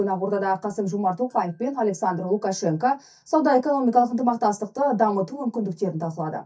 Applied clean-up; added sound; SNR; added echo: neural mask model DeepFilterNet 3.